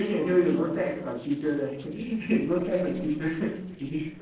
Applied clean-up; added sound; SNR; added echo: neural separator model SepFormer DNS4.